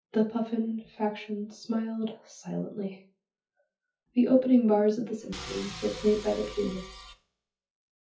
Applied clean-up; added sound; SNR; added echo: classical method WPE with log-MMSE.